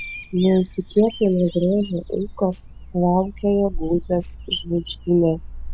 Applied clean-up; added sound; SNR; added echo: none; Bird vocalization, bird call, bird song; 13 dB; none.